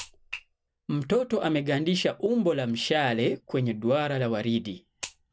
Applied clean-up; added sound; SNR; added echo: none; none; none; none.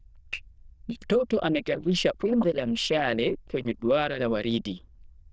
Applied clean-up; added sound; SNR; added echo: neural diffusion model UNIVERSE++.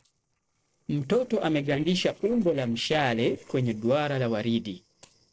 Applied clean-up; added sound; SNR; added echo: neural separator model SepFormer DNS4.